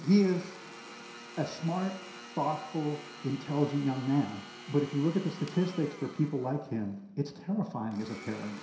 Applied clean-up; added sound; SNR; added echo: none; Domestic sounds, home sounds; 16 dB; reverberation time 0.7 s.